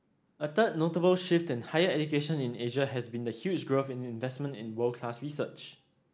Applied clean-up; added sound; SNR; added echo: none; none; none; none.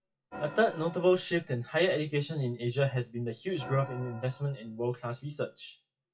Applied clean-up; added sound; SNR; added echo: classical method WPE with log-MMSE.